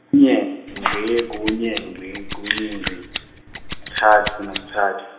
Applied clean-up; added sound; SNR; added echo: none; Scissors; 11 dB; reverberation time 1.0 s.